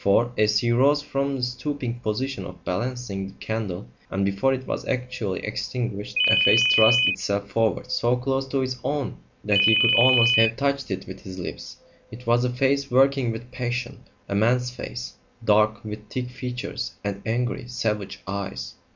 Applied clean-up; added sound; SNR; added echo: none; Ringtone; -4 dB; none.